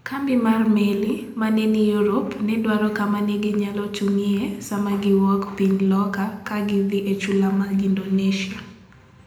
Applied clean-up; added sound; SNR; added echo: none; none; none; reverberation time 0.8 s.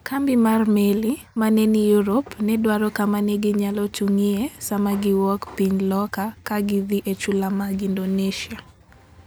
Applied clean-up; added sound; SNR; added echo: none; none; none; none.